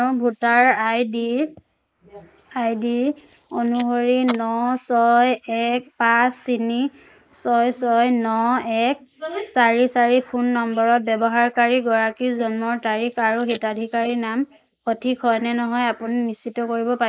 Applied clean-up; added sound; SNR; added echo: neural mask model Resemble Enhance denoiser.